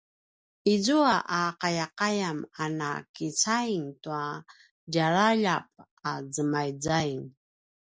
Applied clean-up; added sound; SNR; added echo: none; none; none; none.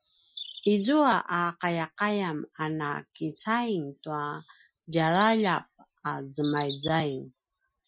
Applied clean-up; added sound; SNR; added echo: classical method Wiener filter.